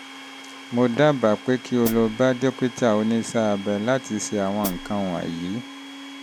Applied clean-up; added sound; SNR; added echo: none; Hi-hat + Domestic sounds, home sounds; 14 dB; none.